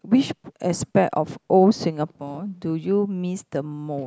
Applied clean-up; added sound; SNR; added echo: none; none; none; none.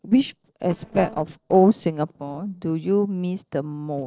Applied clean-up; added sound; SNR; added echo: neural separator model SepFormer DNS4.